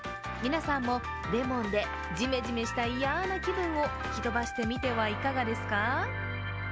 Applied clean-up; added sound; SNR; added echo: none; none; none; none.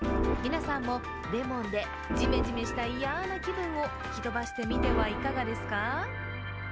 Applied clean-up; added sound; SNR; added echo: none; Organ; 1 dB; none.